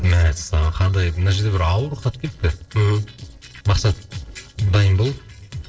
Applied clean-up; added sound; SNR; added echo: neural separator model SepFormer DNS4.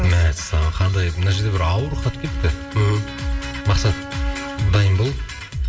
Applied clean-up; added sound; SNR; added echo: none; Bowed string instrument; 17 dB; reverberation time 2.3 s.